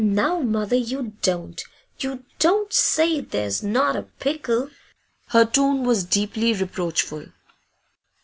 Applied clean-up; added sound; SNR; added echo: none; none; none; none.